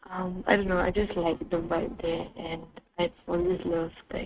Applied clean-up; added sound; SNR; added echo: neural mask model RNNoise.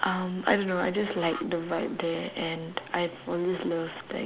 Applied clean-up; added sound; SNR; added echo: none; none; none; none.